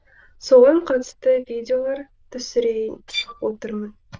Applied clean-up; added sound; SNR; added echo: neural diffusion model UNIVERSE++.